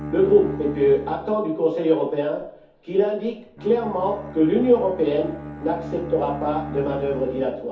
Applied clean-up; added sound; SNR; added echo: none; Bowed string instrument; 13 dB; reverberation time 0.5 s.